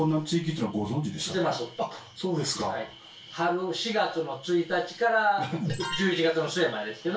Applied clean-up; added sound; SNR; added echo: none; none; none; reverberation time 0.2 s.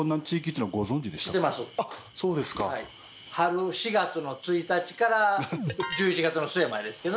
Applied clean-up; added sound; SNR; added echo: none; none; none; none.